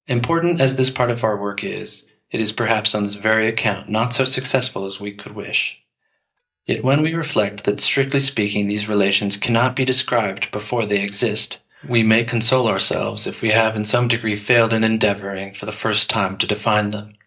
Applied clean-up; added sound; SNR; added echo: neural mask model DeepFilterNet 3.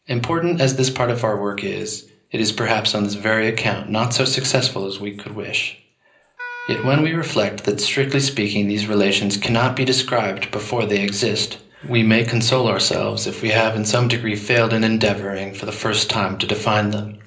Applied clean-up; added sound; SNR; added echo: none; Wind instrument, woodwind instrument; 14 dB; reverberation time 0.5 s.